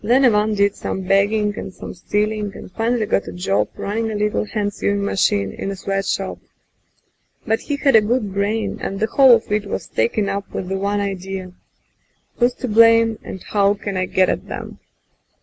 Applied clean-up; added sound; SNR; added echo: none; none; none; none.